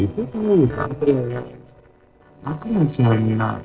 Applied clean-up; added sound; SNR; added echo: neural separator model SepFormer DNS4.